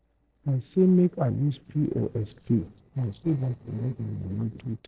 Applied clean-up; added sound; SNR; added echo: neural separator model SepFormer DNS4.